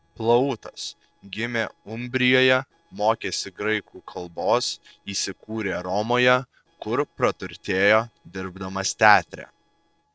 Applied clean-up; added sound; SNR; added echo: neural separator model SepFormer DNS4.